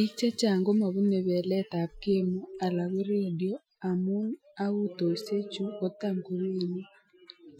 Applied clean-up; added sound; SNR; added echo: classical method Wiener filter.